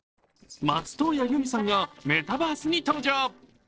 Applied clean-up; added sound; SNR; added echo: neural separator model SepFormer DNS4.